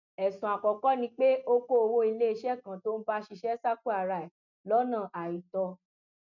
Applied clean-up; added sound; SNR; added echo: none; none; none; none.